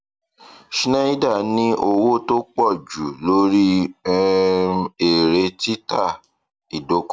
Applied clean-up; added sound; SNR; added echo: none; none; none; none.